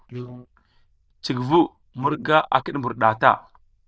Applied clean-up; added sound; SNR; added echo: neural diffusion model UNIVERSE++.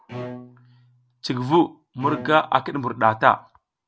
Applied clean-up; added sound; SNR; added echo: none; Bowed string instrument; 16 dB; none.